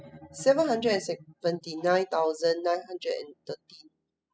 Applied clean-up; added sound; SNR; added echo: classical method spectral subtraction.